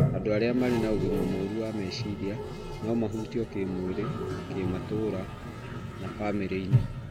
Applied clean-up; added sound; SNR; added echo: none; Toilet flush; 1 dB; none.